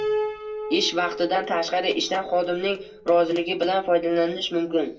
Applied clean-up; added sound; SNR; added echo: none; Piano; 10 dB; reverberation time 0.2 s.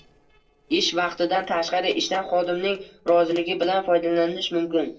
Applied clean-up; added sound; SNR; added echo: neural separator model SepFormer DNS4.